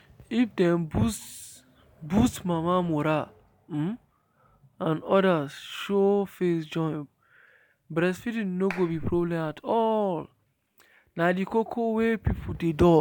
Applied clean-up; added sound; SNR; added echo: none; Clapping; 13 dB; none.